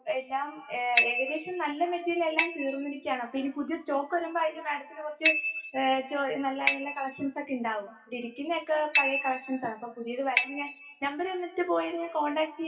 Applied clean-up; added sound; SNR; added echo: classical method WPE with log-MMSE.